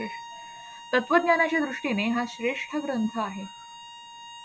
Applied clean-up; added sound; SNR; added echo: none; Bowed string instrument; 15 dB; none.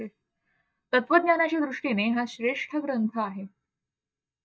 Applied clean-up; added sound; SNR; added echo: neural mask model DeepFilterNet 3.